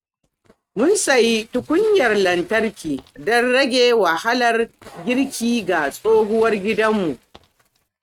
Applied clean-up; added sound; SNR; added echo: neural mask model RNNoise.